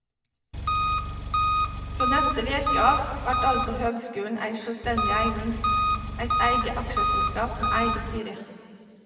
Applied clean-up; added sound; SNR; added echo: none; Engine; -4 dB; reverberation time 2.1 s.